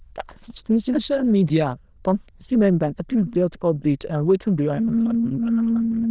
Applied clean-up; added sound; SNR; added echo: neural diffusion model UNIVERSE++.